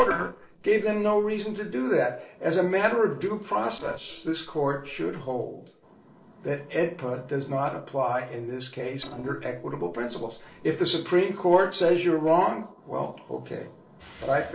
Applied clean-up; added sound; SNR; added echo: neural separator model SepFormer DNS4.